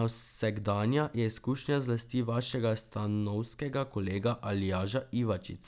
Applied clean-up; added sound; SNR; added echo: none; none; none; none.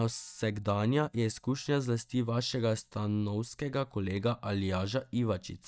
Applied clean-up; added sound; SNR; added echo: neural mask model DeepFilterNet 3.